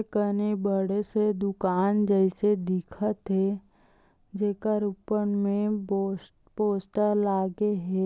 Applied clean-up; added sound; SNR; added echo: none; none; none; none.